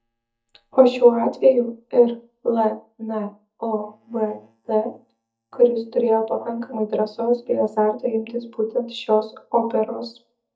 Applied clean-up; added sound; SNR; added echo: neural mask model DeepFilterNet 3.